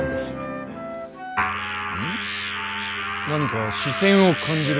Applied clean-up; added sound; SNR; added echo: none; Wind instrument, woodwind instrument; 11 dB; none.